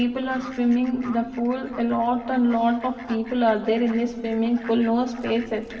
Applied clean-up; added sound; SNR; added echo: none; Fowl; 20 dB; reverberation time 2.7 s.